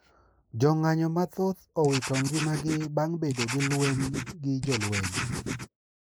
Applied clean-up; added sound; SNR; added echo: neural mask model Resemble Enhance denoiser.